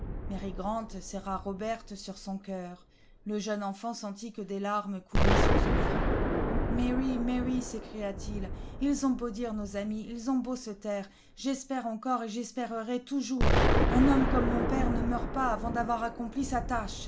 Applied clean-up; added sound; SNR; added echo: none; Explosion; -2 dB; none.